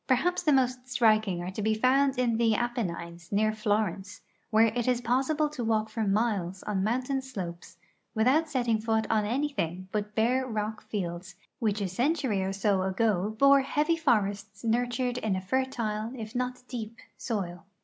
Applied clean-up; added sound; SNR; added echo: none; none; none; none.